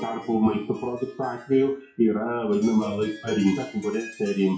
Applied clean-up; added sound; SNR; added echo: classical method WPE with log-MMSE.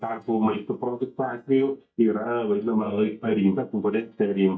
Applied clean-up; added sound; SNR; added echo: neural mask model DeepFilterNet 3.